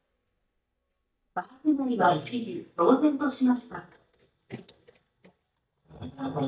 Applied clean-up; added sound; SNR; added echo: neural mask model DeepFilterNet 3.